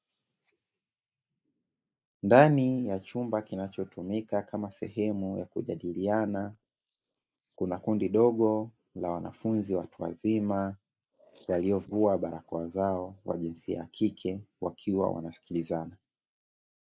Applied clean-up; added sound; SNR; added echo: neural mask model Resemble Enhance denoiser.